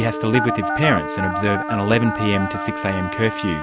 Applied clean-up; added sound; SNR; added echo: none; Trumpet + Telephone; 4 dB; none.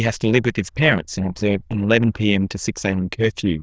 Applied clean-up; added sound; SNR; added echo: neural diffusion model UNIVERSE++.